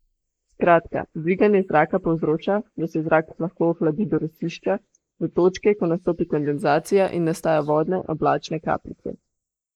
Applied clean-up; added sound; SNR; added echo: neural mask model Resemble Enhance denoiser.